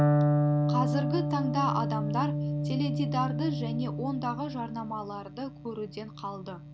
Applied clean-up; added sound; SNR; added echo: none; Electric guitar; -4 dB; none.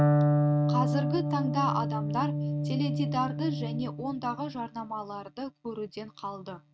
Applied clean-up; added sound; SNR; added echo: neural mask model RNNoise.